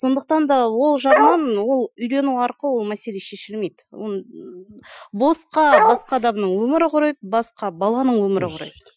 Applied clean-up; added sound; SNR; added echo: classical method Wiener filter.